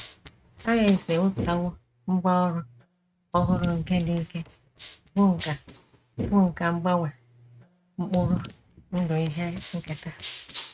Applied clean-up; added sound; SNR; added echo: neural mask model RNNoise.